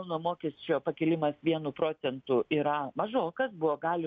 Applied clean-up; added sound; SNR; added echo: none; none; none; none.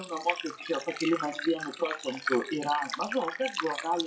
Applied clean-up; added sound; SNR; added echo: classical method WPE with log-MMSE.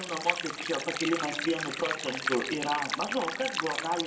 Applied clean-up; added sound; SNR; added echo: none; Stream; 2 dB; reverberation time 0.6 s.